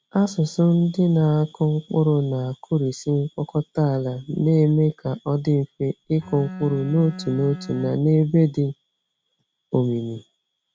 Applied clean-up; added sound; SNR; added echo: none; Bowed string instrument; 14 dB; none.